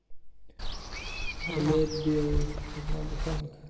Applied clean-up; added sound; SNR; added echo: none; Walk, footsteps / Insect; -1 dB; reverberation time 1.6 s.